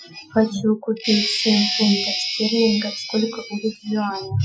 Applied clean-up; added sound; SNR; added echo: classical method Wiener filter.